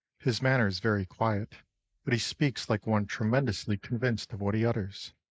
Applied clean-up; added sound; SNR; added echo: neural mask model Resemble Enhance denoiser.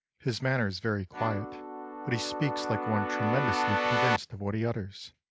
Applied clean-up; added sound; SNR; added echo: none; Keyboard (musical); -1 dB; none.